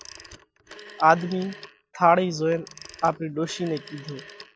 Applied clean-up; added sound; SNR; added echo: none; Telephone; 20 dB; none.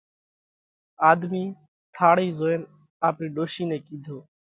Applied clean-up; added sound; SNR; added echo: none; none; none; none.